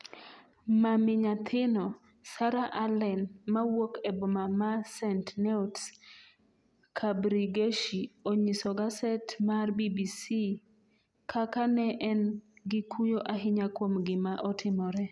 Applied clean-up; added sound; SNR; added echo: none; none; none; none.